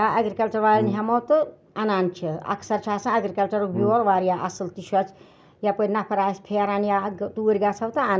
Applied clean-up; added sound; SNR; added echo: none; Brass instrument; 9 dB; none.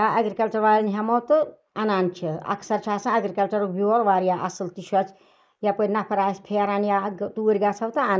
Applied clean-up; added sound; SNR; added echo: neural mask model Resemble Enhance denoiser.